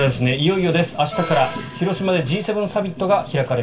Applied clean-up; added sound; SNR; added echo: none; Writing; 16 dB; reverberation time 0.2 s.